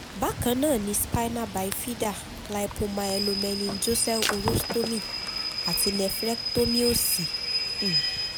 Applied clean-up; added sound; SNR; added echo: none; Rain / Train + Shatter; 3 dB; none.